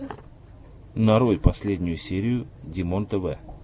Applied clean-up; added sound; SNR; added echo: none; none; none; none.